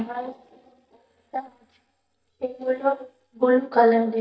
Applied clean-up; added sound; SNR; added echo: neural mask model DeepFilterNet 3.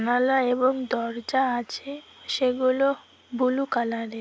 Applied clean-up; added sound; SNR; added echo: none; none; none; none.